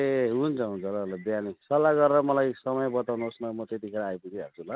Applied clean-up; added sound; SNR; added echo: none; none; none; none.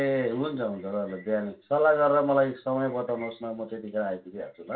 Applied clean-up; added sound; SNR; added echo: none; none; none; reverberation time 0.2 s.